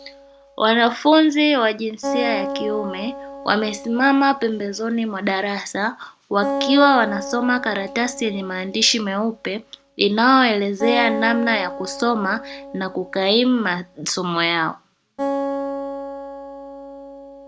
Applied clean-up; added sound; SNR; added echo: none; Acoustic guitar; 10 dB; none.